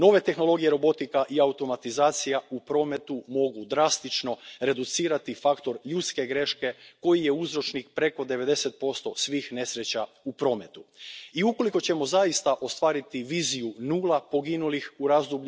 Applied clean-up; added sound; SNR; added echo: none; none; none; none.